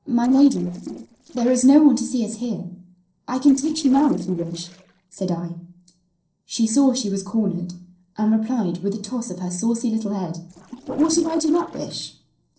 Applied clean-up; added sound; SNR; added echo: neural separator model SepFormer DNS4.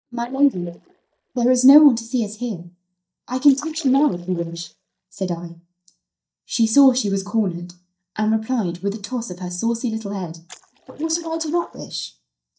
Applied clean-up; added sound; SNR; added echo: neural mask model DeepFilterNet 3.